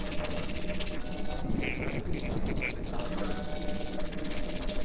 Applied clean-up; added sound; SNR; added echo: neural separator model SepFormer DNS4.